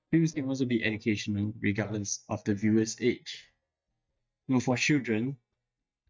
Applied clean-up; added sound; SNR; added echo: neural mask model DeepFilterNet 3.